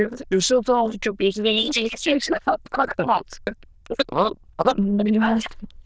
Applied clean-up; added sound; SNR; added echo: neural diffusion model UNIVERSE++.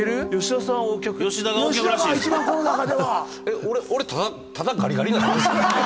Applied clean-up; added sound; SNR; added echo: none; Mallet percussion; 13 dB; none.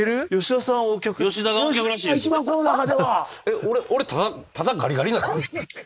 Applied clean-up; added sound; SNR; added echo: neural mask model Resemble Enhance denoiser.